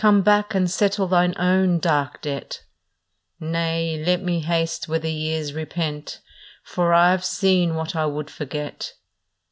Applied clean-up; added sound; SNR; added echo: none; none; none; none.